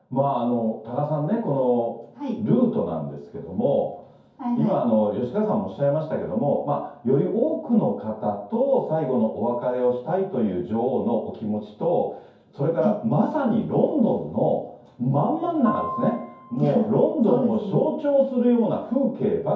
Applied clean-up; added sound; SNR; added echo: none; Piano; 12 dB; reverberation time 0.6 s.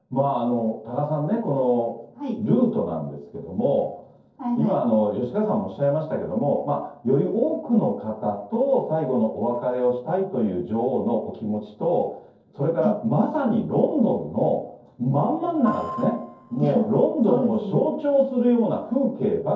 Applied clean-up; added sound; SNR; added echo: neural separator model SepFormer DNS4.